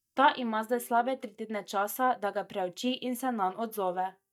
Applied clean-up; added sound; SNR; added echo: neural mask model DeepFilterNet 3.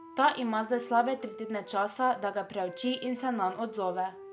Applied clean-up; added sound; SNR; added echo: none; Wind instrument, woodwind instrument; 16 dB; none.